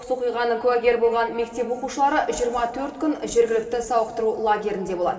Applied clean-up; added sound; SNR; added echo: none; none; none; reverberation time 2.0 s.